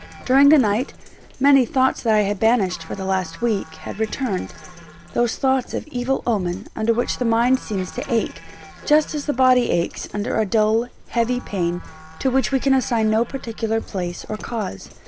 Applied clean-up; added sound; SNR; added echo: none; Dog + Musical instrument; 19 dB; none.